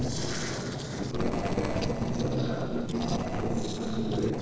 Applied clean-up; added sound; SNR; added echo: neural separator model SepFormer DNS4.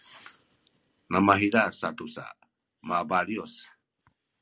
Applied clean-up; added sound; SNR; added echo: none; none; none; none.